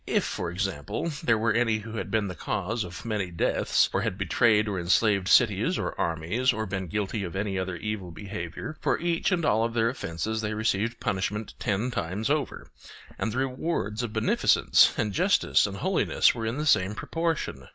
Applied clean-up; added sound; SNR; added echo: none; none; none; none.